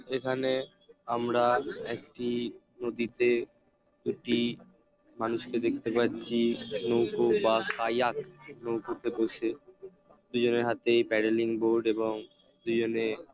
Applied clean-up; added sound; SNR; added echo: neural separator model SepFormer DNS4.